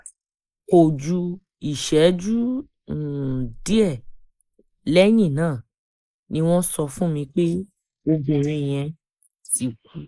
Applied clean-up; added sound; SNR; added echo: neural mask model Resemble Enhance denoiser.